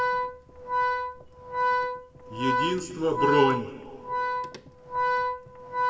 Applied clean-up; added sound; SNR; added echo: none; Organ; -3 dB; reverberation time 1.4 s.